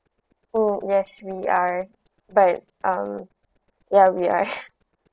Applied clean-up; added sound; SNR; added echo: neural separator model SepFormer DNS4.